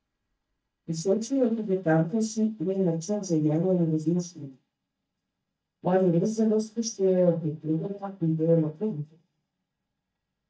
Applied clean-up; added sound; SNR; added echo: neural mask model DeepFilterNet 3.